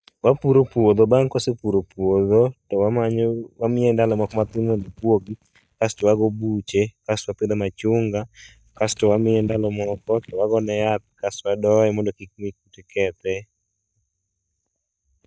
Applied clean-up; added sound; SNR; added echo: neural mask model DeepFilterNet 3.